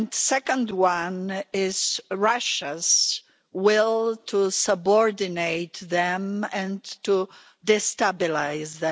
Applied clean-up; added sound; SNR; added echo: none; none; none; none.